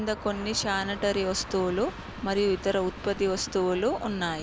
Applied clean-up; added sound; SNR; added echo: none; Train; 12 dB; none.